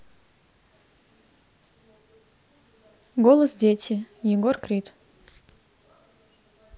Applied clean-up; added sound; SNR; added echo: none; none; none; none.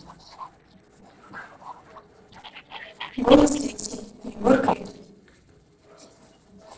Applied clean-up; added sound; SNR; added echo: neural separator model SepFormer DNS4.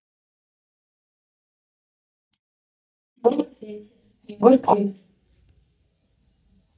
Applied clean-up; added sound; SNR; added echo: neural mask model DeepFilterNet 3.